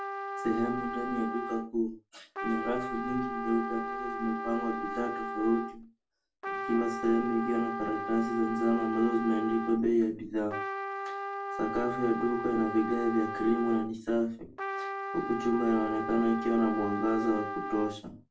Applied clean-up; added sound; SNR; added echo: none; Trumpet; 6 dB; reverberation time 0.3 s.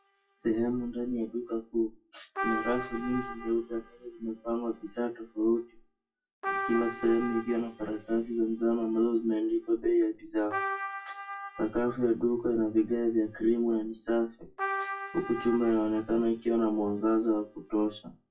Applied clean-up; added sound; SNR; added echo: classical method WPE with log-MMSE.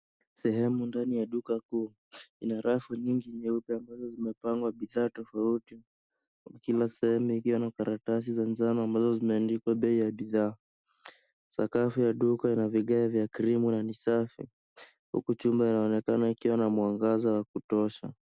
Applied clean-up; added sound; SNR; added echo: none; none; none; none.